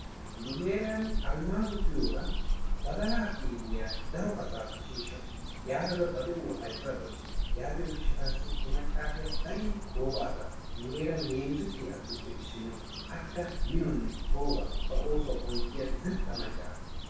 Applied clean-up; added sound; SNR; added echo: none; Cricket / Bird; -4 dB; reverberation time 0.7 s.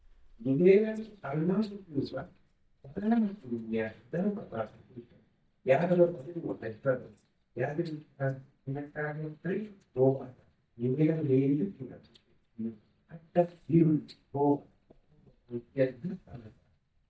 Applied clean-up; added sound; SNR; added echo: neural mask model DeepFilterNet 3.